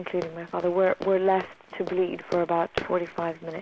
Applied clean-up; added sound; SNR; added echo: none; Run; 13 dB; none.